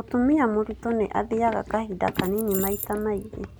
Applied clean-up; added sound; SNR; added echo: none; Run + Keys jangling; 11 dB; none.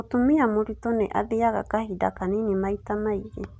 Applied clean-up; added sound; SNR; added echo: none; none; none; none.